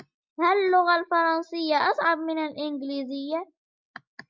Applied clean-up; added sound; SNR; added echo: none; none; none; none.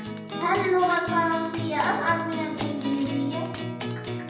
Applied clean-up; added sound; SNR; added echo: none; Acoustic guitar; 4 dB; reverberation time 0.9 s.